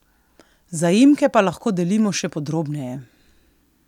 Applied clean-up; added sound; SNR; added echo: none; none; none; none.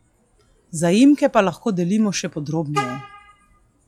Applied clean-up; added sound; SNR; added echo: classical method log-MMSE.